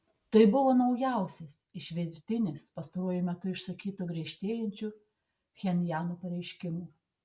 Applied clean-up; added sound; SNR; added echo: none; none; none; none.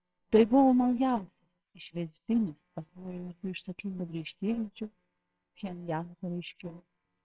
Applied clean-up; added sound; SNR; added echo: neural separator model SepFormer WHAMR!.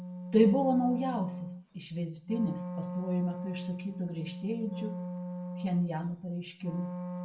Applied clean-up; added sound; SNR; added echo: none; Wind instrument, woodwind instrument; 7 dB; reverberation time 0.4 s.